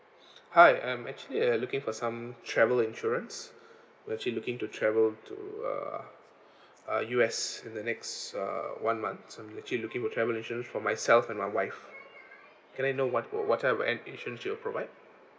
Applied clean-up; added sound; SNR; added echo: none; none; none; none.